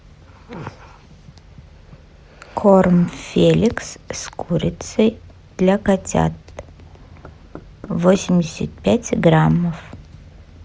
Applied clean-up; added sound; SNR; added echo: none; Knock; 19 dB; none.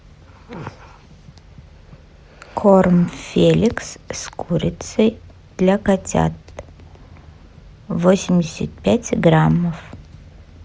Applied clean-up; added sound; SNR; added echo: none; none; none; none.